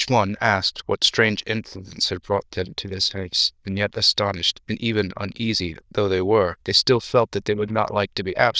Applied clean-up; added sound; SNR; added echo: neural diffusion model UNIVERSE++.